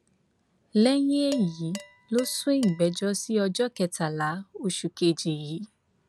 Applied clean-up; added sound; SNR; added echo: none; Dishes, pots, and pans; 18 dB; none.